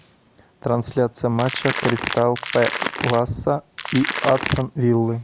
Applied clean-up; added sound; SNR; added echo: none; Crackle; 5 dB; none.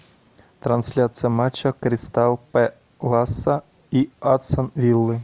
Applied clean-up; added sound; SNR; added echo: none; none; none; none.